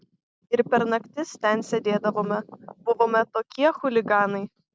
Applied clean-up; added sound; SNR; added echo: none; none; none; none.